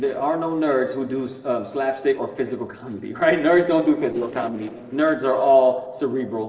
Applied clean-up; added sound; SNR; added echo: neural separator model SepFormer DNS4.